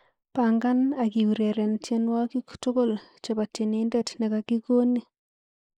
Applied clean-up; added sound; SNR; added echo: neural mask model Resemble Enhance denoiser.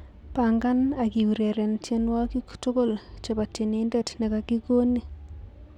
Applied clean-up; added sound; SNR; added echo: none; none; none; none.